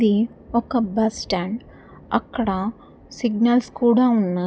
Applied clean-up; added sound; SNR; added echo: none; none; none; none.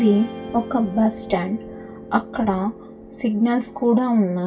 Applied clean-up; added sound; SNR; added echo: none; Guitar; 15 dB; reverberation time 0.2 s.